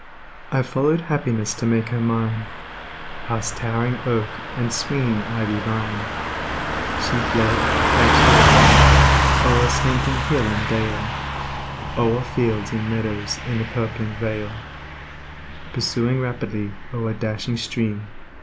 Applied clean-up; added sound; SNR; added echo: none; Car passing by / Truck; -2 dB; none.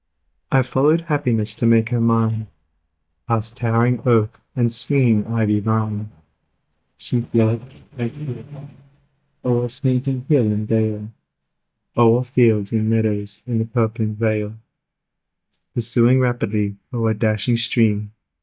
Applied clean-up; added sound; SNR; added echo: neural mask model DeepFilterNet 3.